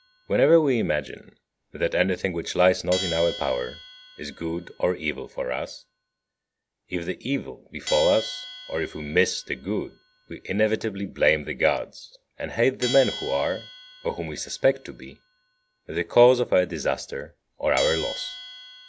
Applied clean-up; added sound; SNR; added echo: none; Bell; 14 dB; none.